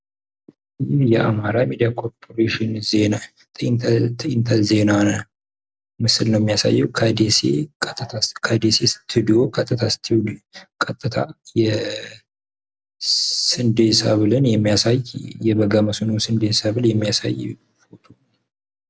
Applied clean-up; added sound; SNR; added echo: none; none; none; none.